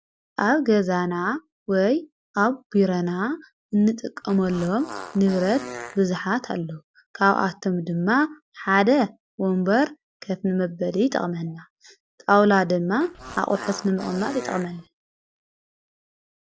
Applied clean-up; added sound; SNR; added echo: none; Fart; 14 dB; none.